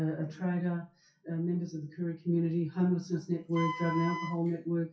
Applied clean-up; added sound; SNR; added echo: classical method WPE with log-MMSE.